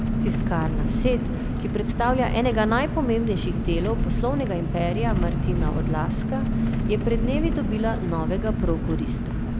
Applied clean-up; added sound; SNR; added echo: none; Engine; -2 dB; none.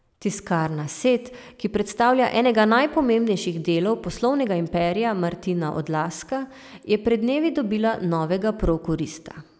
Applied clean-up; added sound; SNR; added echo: none; none; none; none.